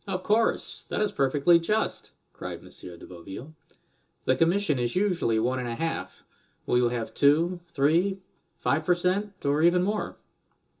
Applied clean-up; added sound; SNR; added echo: none; none; none; reverberation time 0.2 s.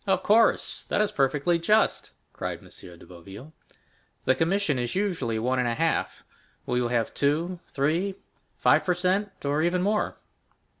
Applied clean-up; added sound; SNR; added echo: none; none; none; none.